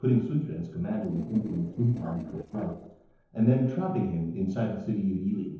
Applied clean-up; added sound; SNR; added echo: neural separator model SepFormer DNS4.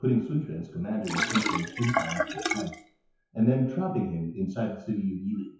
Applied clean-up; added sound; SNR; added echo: classical method WPE with log-MMSE.